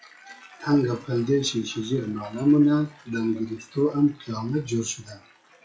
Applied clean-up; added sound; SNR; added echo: classical method WPE with log-MMSE.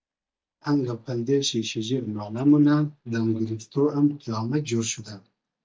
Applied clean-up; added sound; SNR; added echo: neural mask model DeepFilterNet 3.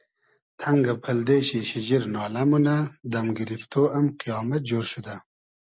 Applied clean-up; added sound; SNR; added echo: none; none; none; none.